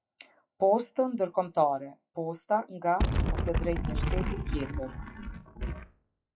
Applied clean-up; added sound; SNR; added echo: classical method WPE with log-MMSE.